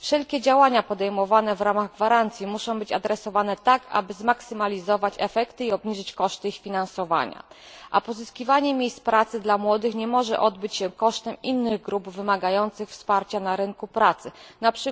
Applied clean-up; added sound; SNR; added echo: none; none; none; none.